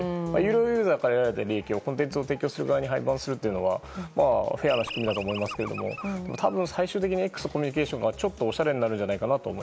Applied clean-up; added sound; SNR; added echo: none; Animal; 12 dB; none.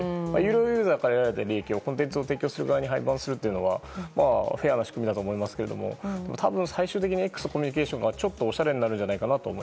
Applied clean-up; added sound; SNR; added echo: none; none; none; none.